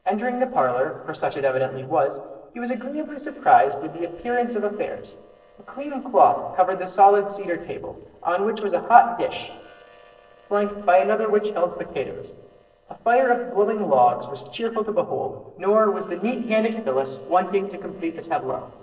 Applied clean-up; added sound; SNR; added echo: neural separator model SepFormer DNS4.